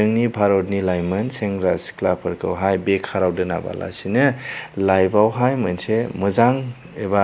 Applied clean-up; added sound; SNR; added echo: none; none; none; none.